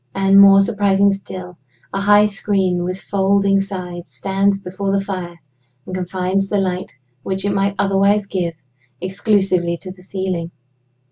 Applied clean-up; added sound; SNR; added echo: none; none; none; none.